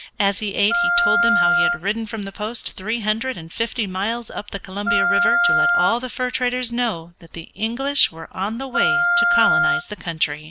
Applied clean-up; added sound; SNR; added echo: none; Wind instrument, woodwind instrument; -5 dB; none.